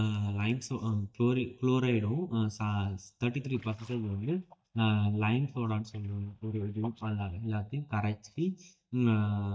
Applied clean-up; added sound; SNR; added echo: neural mask model DeepFilterNet 3.